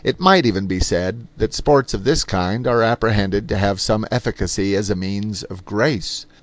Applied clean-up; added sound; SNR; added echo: none; none; none; none.